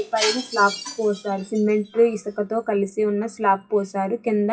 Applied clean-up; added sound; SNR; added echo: classical method WPE with log-MMSE.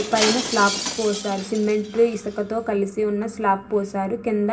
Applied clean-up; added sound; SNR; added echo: none; Shatter; 9 dB; reverberation time 0.4 s.